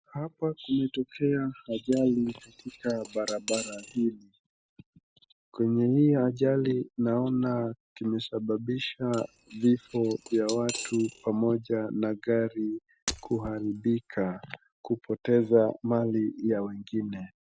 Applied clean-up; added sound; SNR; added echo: none; Cutlery, silverware / Dishes, pots, and pans + Shatter; 13 dB; none.